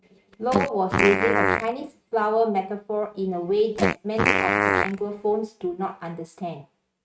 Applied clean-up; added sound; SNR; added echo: neural mask model RNNoise.